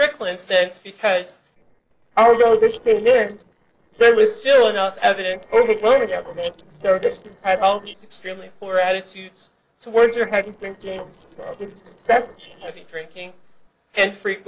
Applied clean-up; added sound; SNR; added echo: neural separator model SepFormer DNS4.